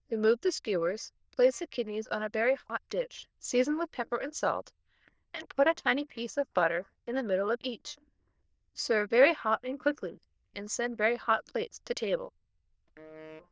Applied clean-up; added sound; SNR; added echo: neural diffusion model UNIVERSE++.